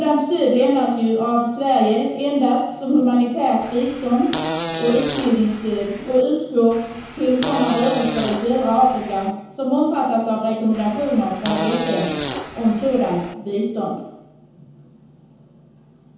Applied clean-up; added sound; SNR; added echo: none; Fart; 6 dB; reverberation time 0.9 s.